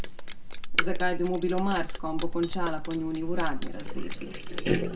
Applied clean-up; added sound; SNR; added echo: none; Drip; 9 dB; reverberation time 0.2 s.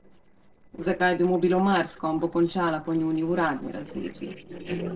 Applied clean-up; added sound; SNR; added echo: neural separator model SepFormer DNS4.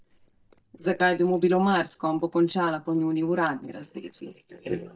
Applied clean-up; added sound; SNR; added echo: neural mask model DeepFilterNet 3.